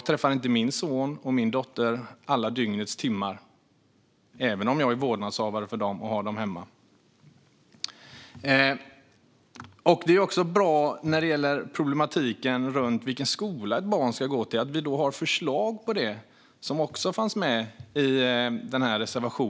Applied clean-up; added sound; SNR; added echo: none; none; none; none.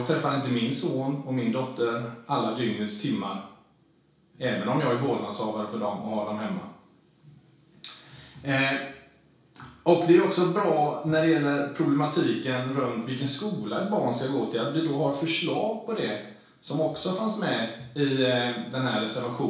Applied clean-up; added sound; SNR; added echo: none; none; none; reverberation time 0.6 s.